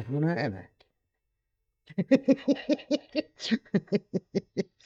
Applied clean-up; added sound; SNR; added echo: neural mask model DeepFilterNet 3.